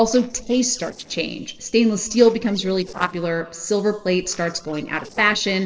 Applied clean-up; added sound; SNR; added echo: neural separator model SepFormer DNS4.